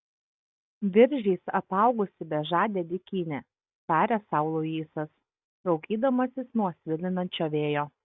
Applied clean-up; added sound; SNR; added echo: none; none; none; none.